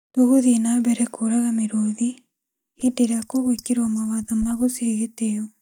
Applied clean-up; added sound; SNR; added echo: neural mask model DeepFilterNet 3.